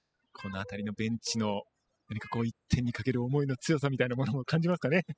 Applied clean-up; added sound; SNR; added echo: classical method spectral subtraction.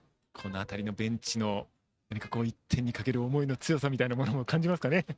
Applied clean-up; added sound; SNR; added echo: neural mask model RNNoise.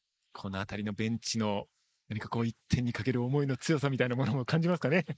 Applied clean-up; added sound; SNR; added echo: neural mask model Resemble Enhance denoiser.